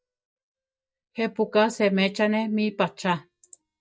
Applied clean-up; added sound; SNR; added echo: neural mask model DeepFilterNet 3.